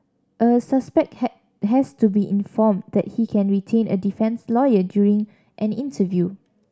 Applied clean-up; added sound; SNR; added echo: none; none; none; none.